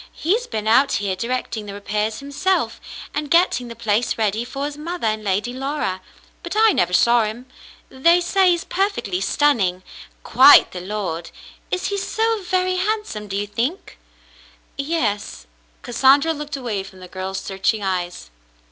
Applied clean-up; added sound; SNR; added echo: none; none; none; none.